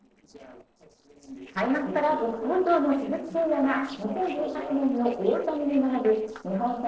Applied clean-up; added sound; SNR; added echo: neural separator model SepFormer DNS4.